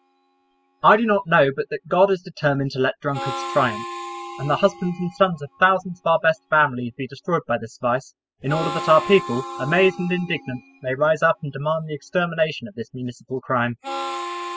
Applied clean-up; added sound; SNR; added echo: classical method spectral subtraction.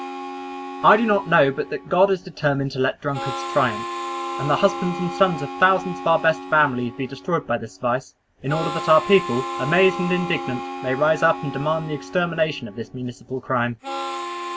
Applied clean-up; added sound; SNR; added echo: none; Harmonica; 10 dB; none.